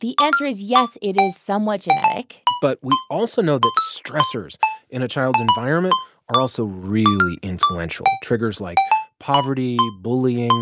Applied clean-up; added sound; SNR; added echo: none; Ringtone; 0 dB; none.